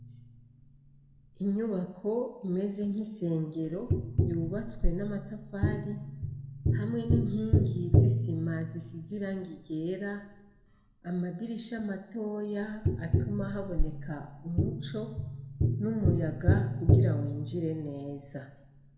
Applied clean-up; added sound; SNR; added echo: none; Tap; -4 dB; reverberation time 0.8 s.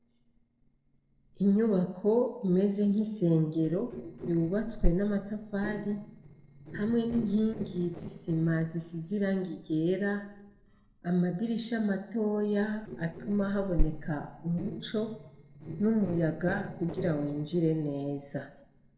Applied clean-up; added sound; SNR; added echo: neural separator model SepFormer DNS4.